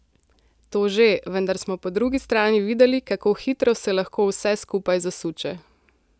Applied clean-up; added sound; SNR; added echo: none; none; none; none.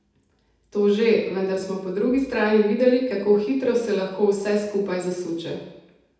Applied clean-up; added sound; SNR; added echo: none; none; none; reverberation time 0.8 s.